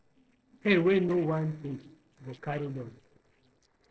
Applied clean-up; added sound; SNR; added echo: neural separator model SepFormer DNS4.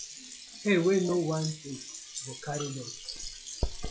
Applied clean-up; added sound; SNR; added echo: classical method log-MMSE.